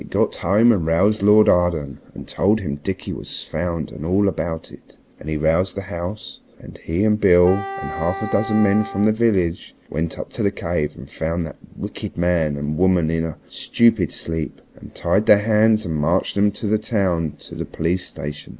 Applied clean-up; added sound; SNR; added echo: none; Wind instrument, woodwind instrument; 10 dB; none.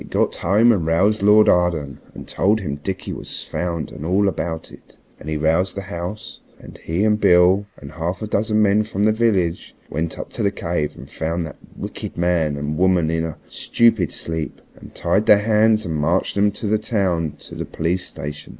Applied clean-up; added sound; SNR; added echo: neural mask model Resemble Enhance denoiser.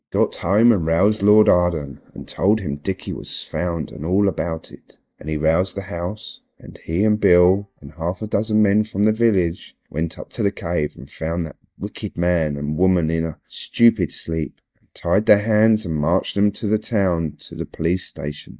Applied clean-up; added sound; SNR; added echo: neural mask model DeepFilterNet 3.